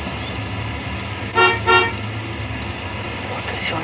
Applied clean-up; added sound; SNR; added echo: none; Vehicle horn, car horn, honking; -3 dB; reverberation time 0.2 s.